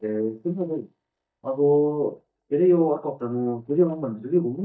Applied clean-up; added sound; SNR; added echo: neural mask model DeepFilterNet 3.